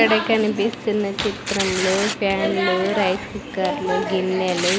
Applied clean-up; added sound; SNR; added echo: none; Tearing; 11 dB; none.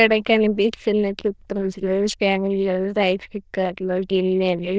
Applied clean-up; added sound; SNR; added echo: neural diffusion model UNIVERSE++.